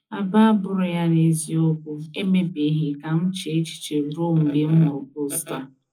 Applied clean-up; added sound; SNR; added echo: none; none; none; reverberation time 0.4 s.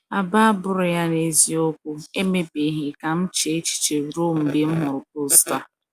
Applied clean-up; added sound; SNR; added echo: none; none; none; none.